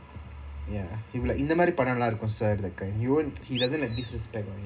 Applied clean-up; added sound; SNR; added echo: none; Animal; 0 dB; reverberation time 0.2 s.